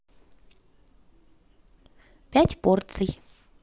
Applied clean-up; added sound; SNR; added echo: none; none; none; none.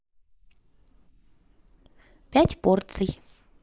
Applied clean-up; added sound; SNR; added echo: neural mask model Resemble Enhance denoiser.